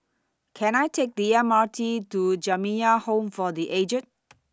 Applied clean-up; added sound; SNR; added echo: none; none; none; none.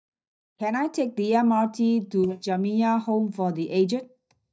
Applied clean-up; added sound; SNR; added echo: neural mask model DeepFilterNet 3.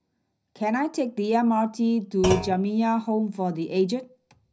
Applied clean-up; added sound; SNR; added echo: none; Thump, thud; 9 dB; reverberation time 0.5 s.